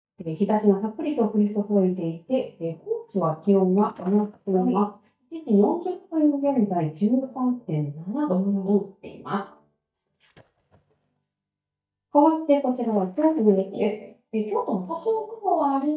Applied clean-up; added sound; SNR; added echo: neural mask model DeepFilterNet 3.